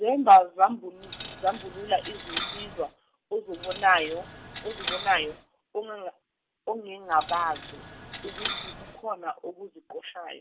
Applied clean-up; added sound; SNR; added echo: none; Coin (dropping); 11 dB; none.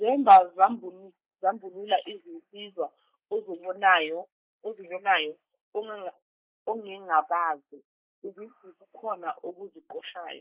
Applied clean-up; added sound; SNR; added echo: neural mask model Resemble Enhance denoiser.